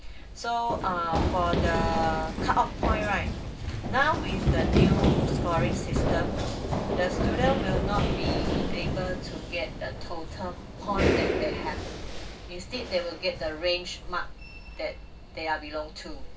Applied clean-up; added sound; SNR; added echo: none; Run; -3 dB; reverberation time 0.4 s.